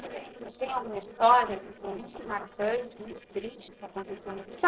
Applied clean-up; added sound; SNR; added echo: neural separator model SepFormer DNS4.